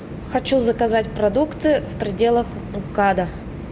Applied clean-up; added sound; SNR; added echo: none; none; none; none.